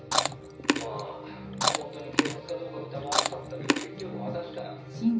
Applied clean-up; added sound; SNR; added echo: none; Chewing, mastication; -4 dB; reverberation time 0.4 s.